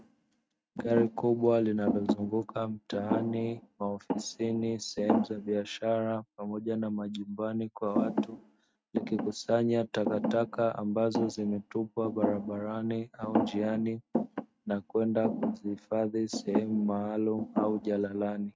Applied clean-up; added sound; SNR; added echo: neural mask model RNNoise.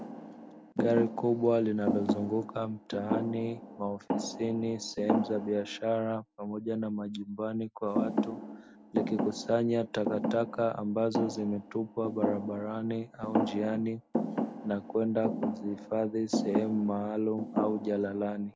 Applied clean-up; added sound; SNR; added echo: none; Thump, thud; 4 dB; none.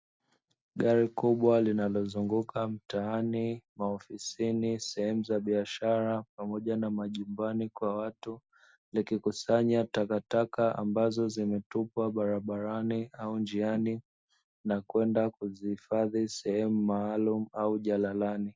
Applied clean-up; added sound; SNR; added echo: none; none; none; none.